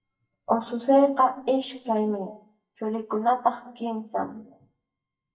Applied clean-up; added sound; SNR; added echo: neural mask model DeepFilterNet 3.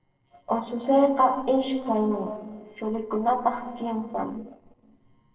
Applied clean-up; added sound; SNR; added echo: neural separator model SepFormer DNS4.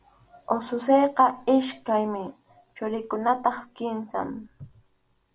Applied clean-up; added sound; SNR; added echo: none; none; none; none.